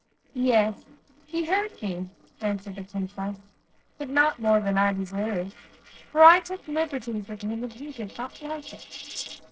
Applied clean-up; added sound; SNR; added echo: neural separator model SepFormer DNS4.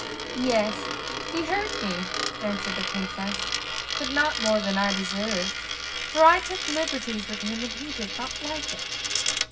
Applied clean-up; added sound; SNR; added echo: none; Coin (dropping); 2 dB; reverberation time 0.4 s.